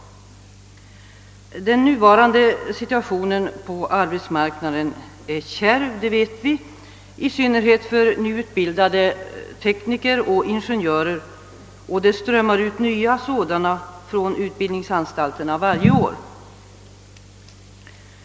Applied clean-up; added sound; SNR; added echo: none; none; none; none.